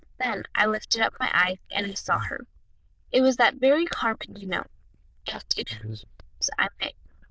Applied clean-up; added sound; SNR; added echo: neural diffusion model UNIVERSE++.